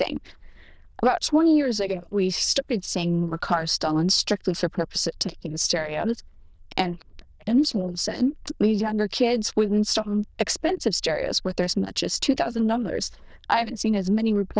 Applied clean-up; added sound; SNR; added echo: neural diffusion model UNIVERSE++.